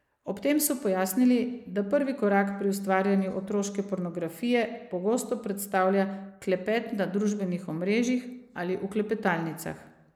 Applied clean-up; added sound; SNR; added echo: neural mask model Resemble Enhance denoiser.